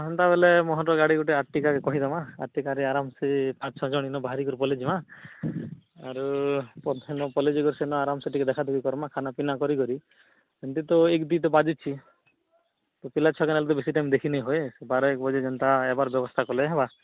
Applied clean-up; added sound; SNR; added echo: none; none; none; none.